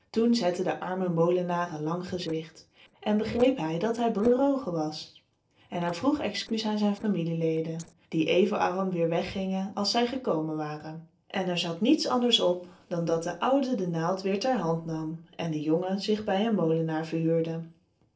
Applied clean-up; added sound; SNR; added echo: neural separator model SepFormer DNS4.